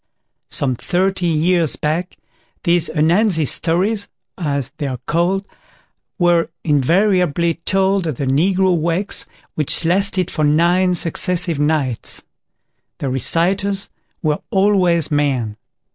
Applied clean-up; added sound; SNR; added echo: none; none; none; none.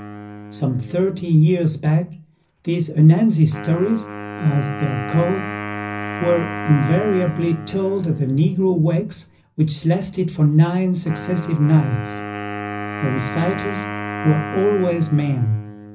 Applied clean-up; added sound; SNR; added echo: none; Wind instrument, woodwind instrument; 11 dB; reverberation time 0.4 s.